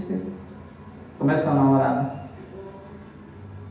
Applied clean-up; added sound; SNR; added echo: none; none; none; reverberation time 0.8 s.